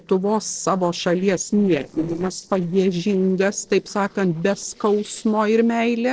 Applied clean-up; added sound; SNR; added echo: neural separator model SepFormer DNS4.